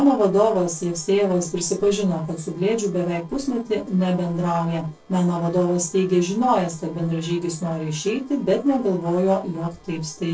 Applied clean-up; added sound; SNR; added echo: neural separator model SepFormer DNS4.